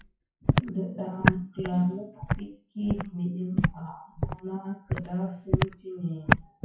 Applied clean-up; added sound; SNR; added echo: classical method WPE with log-MMSE.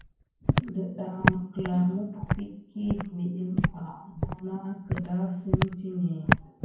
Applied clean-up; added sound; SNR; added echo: none; Walk, footsteps; -2 dB; reverberation time 0.9 s.